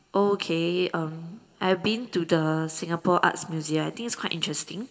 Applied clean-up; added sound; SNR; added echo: none; none; none; reverberation time 0.7 s.